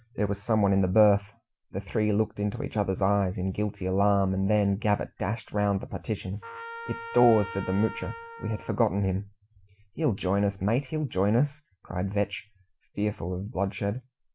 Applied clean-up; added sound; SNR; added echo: none; Trumpet; 14 dB; none.